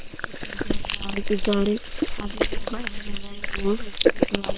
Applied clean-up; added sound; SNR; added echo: neural separator model SepFormer WHAM!.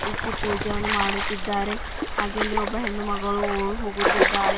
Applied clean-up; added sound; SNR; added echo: none; Stream; -2 dB; none.